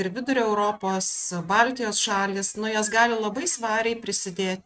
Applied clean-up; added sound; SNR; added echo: neural mask model RNNoise.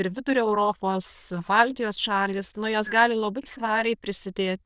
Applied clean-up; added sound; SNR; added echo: neural diffusion model UNIVERSE++.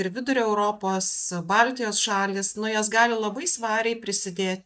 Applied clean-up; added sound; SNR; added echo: neural mask model DeepFilterNet 3.